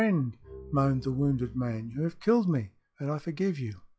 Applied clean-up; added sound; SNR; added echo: classical method log-MMSE.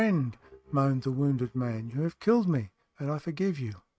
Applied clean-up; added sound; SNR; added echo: neural mask model RNNoise.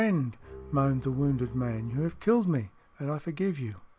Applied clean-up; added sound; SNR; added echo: none; Bowed string instrument; 17 dB; none.